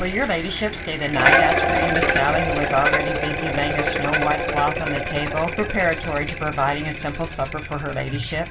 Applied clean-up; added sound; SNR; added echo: none; Bicycle; -1 dB; reverberation time 0.2 s.